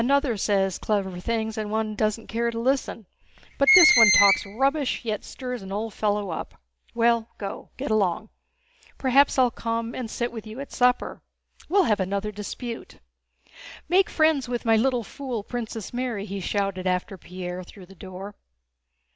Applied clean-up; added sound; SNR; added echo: none; Screech; -2 dB; none.